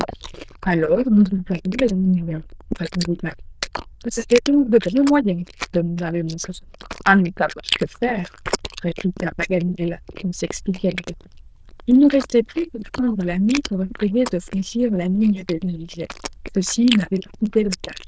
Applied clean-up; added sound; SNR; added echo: neural diffusion model UNIVERSE++.